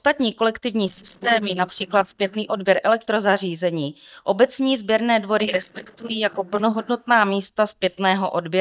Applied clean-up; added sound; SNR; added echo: neural mask model DeepFilterNet 3.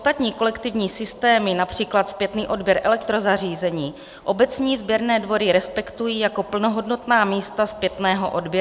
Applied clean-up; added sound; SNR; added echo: none; none; none; none.